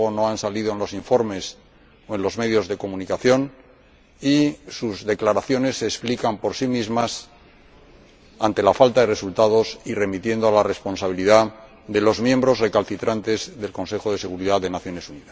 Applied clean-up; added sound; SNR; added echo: none; none; none; none.